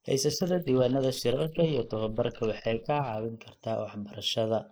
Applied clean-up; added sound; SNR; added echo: neural mask model Resemble Enhance denoiser.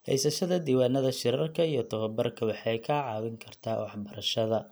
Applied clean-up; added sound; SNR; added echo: none; none; none; none.